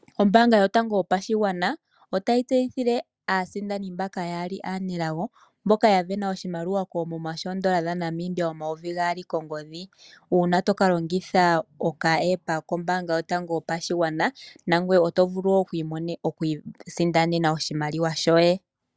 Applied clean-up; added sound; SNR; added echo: none; none; none; none.